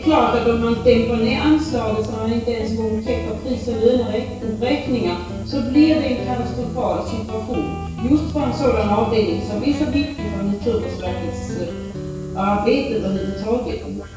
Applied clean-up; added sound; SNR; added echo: none; Guitar; 9 dB; reverberation time 0.6 s.